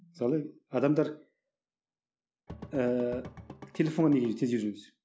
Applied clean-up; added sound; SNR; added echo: none; Drum / Drum kit; 15 dB; none.